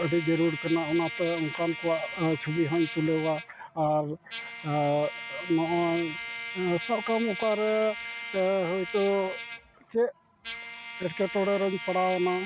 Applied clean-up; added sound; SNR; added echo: none; Trumpet; 10 dB; none.